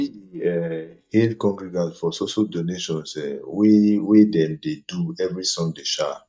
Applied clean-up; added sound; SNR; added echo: neural mask model DeepFilterNet 3.